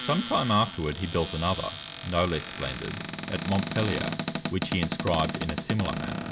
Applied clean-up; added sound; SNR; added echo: none; Cupboard open or close; 5 dB; none.